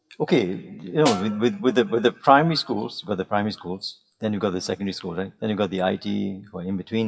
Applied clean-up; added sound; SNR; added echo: classical method WPE with log-MMSE.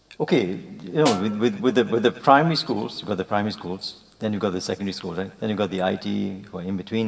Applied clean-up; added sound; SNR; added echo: none; Snare drum; 10 dB; reverberation time 2.7 s.